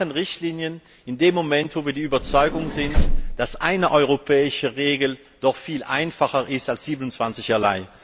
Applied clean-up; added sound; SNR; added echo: none; Vehicle; 1 dB; none.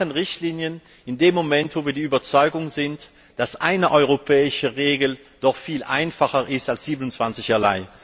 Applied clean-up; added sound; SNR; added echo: none; none; none; none.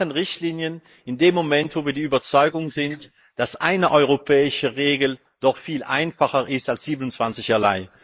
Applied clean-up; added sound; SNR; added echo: neural mask model Resemble Enhance denoiser.